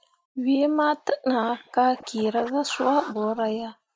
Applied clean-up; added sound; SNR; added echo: neural mask model RNNoise.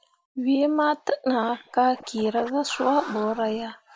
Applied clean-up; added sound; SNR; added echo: none; Scratching (performance technique); 15 dB; none.